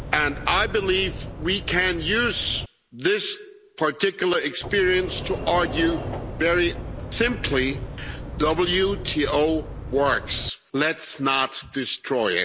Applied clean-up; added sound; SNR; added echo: none; Sliding door; 10 dB; none.